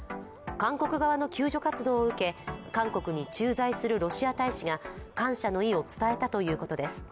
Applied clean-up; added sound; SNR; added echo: none; none; none; none.